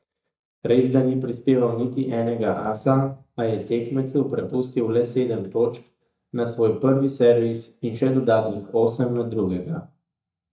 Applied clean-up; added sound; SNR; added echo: neural mask model DeepFilterNet 3.